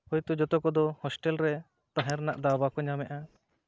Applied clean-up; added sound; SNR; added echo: neural mask model Resemble Enhance denoiser.